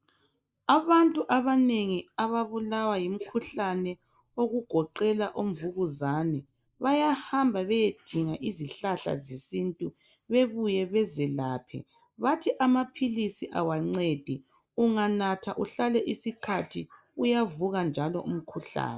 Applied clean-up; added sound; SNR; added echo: neural mask model Resemble Enhance denoiser.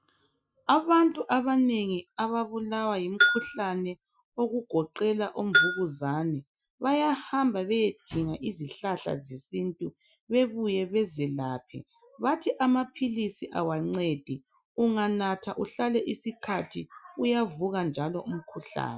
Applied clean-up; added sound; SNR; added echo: classical method Wiener filter.